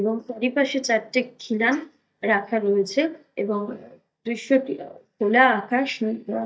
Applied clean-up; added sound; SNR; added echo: neural mask model DeepFilterNet 3.